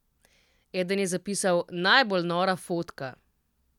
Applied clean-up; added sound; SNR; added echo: none; none; none; none.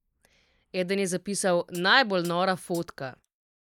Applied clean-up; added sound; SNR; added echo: neural mask model Resemble Enhance denoiser.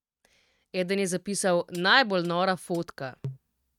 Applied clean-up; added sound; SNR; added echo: neural mask model RNNoise.